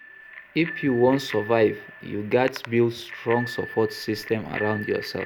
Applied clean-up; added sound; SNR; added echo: none; Bicycle bell; 13 dB; none.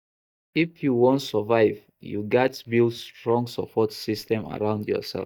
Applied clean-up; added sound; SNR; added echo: neural mask model DeepFilterNet 3.